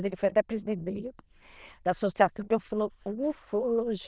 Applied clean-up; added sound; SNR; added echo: neural diffusion model UNIVERSE++.